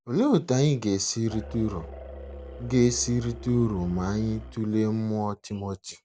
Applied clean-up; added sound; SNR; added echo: none; Musical instrument; 14 dB; none.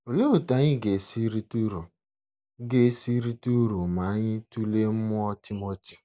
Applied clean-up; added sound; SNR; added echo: none; none; none; none.